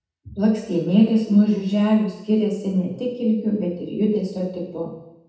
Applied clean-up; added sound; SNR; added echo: none; none; none; reverberation time 0.8 s.